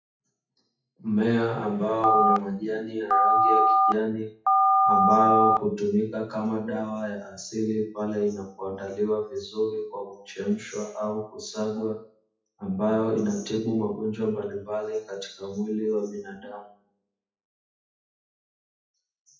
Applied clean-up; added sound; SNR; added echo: classical method WPE with log-MMSE.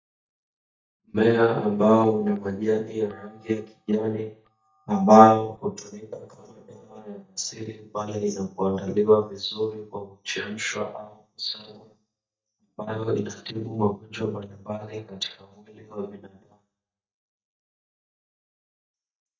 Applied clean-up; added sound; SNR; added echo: neural mask model DeepFilterNet 3.